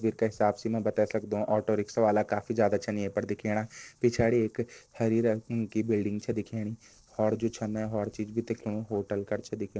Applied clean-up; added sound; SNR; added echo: neural separator model SepFormer DNS4.